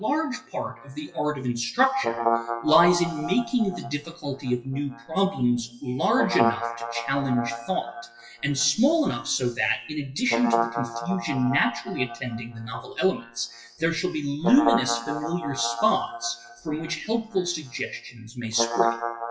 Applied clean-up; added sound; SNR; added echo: classical method WPE with log-MMSE.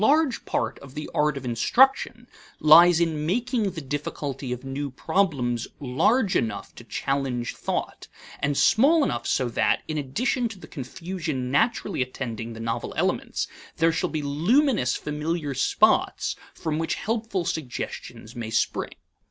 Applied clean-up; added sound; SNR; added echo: none; none; none; none.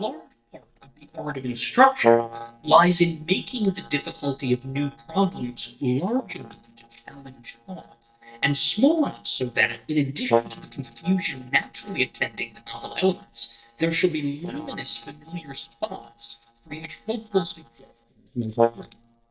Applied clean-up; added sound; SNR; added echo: neural mask model DeepFilterNet 3.